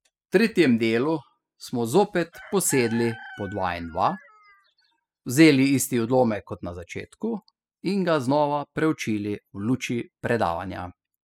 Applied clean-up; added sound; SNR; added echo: classical method spectral subtraction.